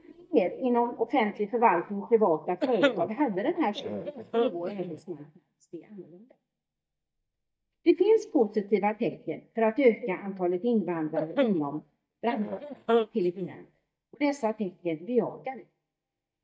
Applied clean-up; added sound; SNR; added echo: neural mask model DeepFilterNet 3.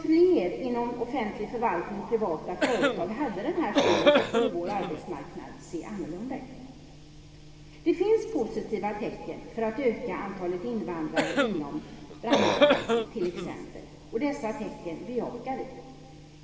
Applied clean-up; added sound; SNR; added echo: none; Cough; -3 dB; reverberation time 1.8 s.